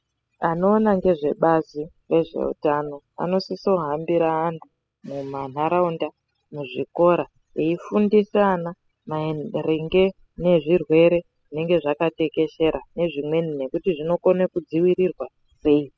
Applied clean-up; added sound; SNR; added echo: classical method spectral subtraction.